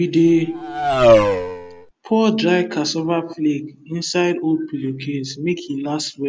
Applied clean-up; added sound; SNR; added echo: none; Race car, auto racing; -3 dB; none.